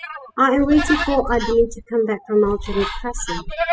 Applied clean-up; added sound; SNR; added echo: classical method spectral subtraction.